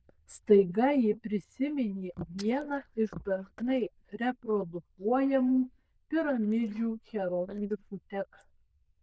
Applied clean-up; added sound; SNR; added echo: neural diffusion model UNIVERSE++.